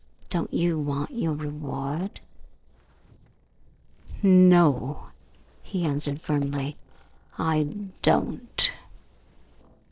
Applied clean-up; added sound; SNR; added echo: neural separator model SepFormer DNS4.